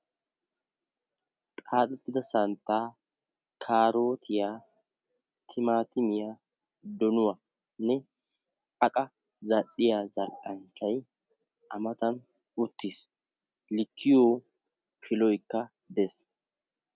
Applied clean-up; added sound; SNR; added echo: none; none; none; none.